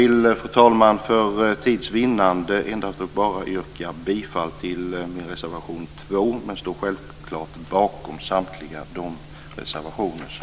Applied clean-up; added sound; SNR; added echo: none; none; none; none.